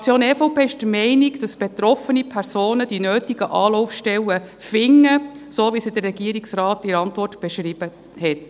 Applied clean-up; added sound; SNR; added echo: none; none; none; none.